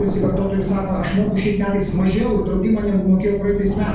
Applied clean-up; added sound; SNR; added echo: none; Thunder; 8 dB; reverberation time 0.4 s.